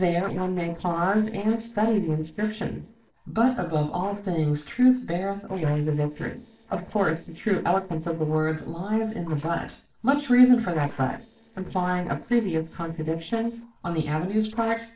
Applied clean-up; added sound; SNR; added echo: neural separator model SepFormer DNS4.